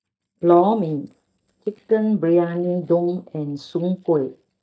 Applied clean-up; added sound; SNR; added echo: neural mask model DeepFilterNet 3.